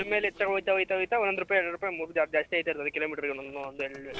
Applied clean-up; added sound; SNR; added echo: neural separator model SepFormer DNS4.